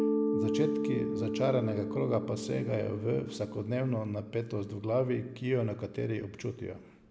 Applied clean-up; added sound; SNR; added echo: none; Mallet percussion; 3 dB; none.